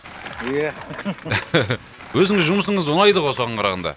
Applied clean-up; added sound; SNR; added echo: none; Skateboard; 17 dB; none.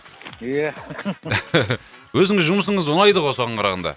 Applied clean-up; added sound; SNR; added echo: none; none; none; none.